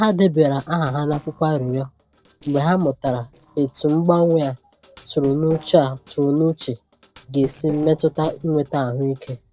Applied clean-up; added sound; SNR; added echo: neural separator model SepFormer DNS4.